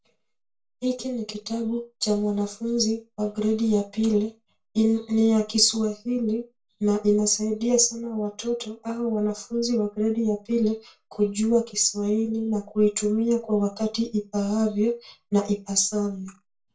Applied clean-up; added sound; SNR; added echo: none; none; none; reverberation time 0.2 s.